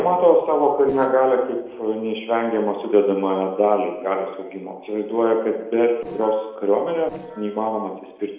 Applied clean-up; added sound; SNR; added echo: neural separator model SepFormer DNS4.